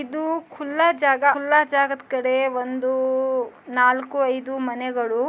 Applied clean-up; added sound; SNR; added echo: none; none; none; none.